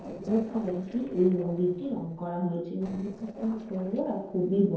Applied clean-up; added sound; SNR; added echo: neural separator model SepFormer DNS4.